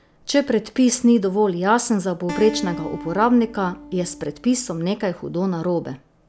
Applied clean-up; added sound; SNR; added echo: none; Acoustic guitar; 14 dB; none.